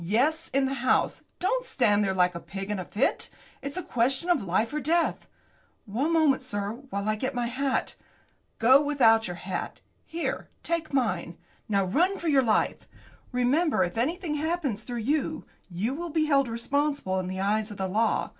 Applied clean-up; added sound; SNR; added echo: none; none; none; none.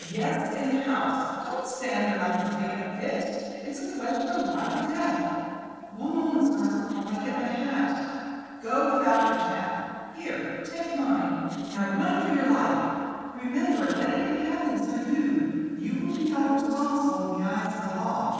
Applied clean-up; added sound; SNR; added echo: neural separator model SepFormer DNS4.